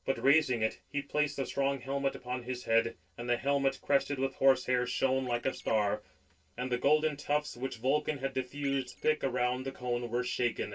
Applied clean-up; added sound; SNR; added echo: neural separator model SepFormer DNS4.